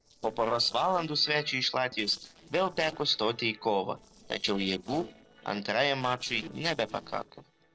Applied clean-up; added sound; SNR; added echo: neural separator model SepFormer DNS4.